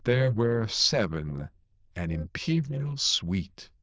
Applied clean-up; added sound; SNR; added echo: neural diffusion model UNIVERSE++.